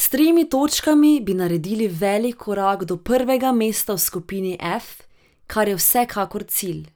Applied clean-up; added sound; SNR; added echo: none; none; none; none.